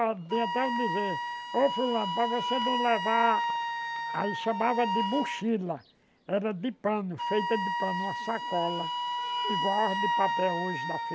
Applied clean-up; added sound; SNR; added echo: none; Wind instrument, woodwind instrument; 1 dB; none.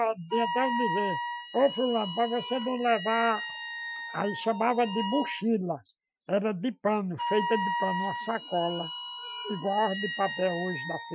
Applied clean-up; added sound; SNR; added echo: classical method Wiener filter.